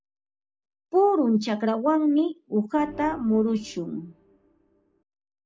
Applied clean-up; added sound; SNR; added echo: none; Organ; 20 dB; none.